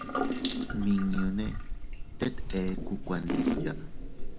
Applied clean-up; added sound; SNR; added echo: none; Drip / Sink (filling or washing) / Water tap, faucet; -2 dB; none.